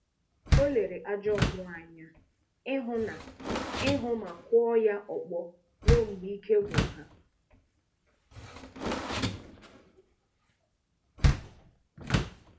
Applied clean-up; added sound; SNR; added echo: none; Door; 0 dB; reverberation time 0.3 s.